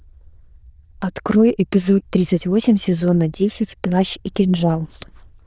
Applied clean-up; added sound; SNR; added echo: neural diffusion model UNIVERSE++.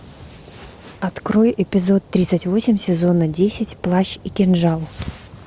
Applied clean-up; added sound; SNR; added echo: none; none; none; none.